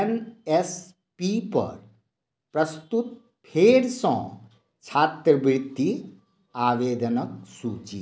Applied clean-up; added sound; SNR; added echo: none; none; none; none.